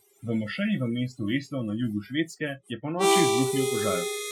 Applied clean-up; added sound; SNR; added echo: classical method Wiener filter.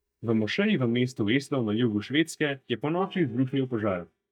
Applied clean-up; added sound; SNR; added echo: neural mask model DeepFilterNet 3.